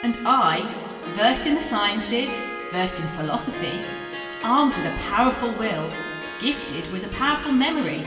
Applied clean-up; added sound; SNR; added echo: none; Harp; 10 dB; reverberation time 2.1 s.